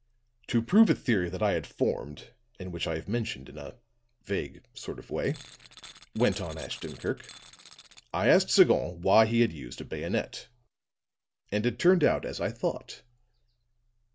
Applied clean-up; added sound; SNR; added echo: none; Tools; 20 dB; none.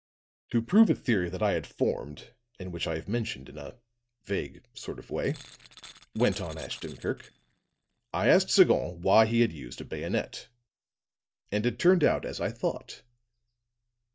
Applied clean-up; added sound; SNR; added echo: neural mask model DeepFilterNet 3.